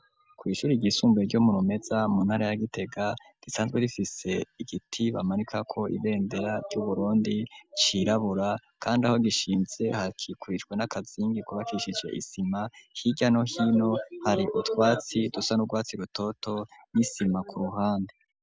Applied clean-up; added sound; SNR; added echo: none; none; none; none.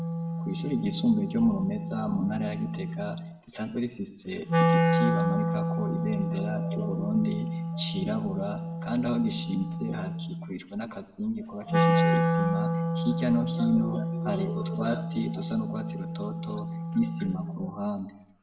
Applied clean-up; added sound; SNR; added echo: none; Wind instrument, woodwind instrument; -1 dB; reverberation time 0.7 s.